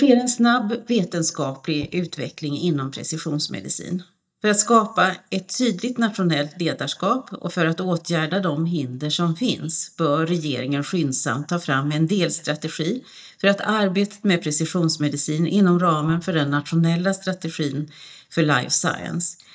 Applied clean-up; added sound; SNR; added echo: neural mask model DeepFilterNet 3.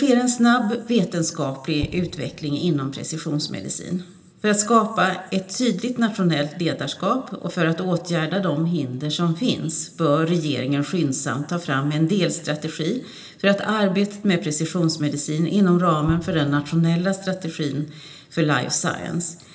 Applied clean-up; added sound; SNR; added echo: none; Explosion; 15 dB; reverberation time 1.4 s.